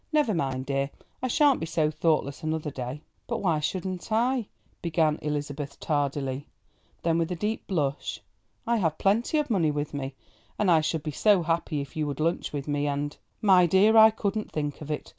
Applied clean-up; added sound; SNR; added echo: none; none; none; none.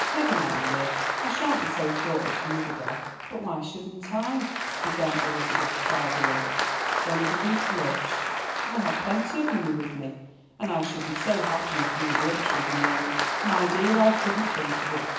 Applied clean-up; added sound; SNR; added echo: none; Applause; -1 dB; reverberation time 0.9 s.